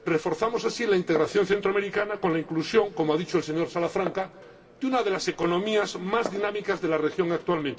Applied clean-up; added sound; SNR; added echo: none; Glass; 18 dB; reverberation time 1.4 s.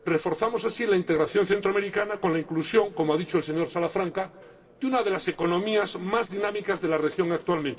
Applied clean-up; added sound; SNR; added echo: neural separator model SepFormer DNS4.